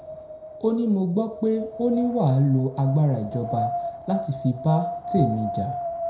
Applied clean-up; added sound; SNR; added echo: none; Wind; 8 dB; reverberation time 0.5 s.